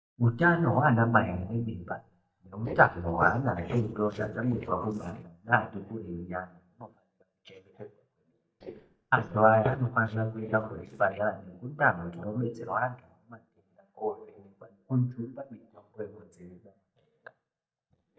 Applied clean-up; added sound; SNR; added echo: neural mask model DeepFilterNet 3.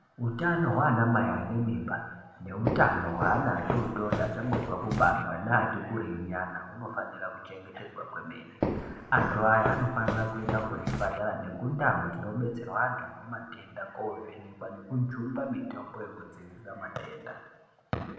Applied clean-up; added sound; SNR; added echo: none; Walk, footsteps; 4 dB; reverberation time 1.1 s.